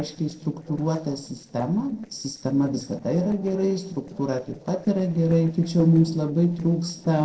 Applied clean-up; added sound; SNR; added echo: neural separator model SepFormer DNS4.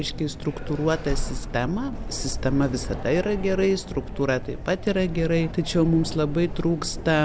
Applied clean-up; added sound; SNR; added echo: none; none; none; none.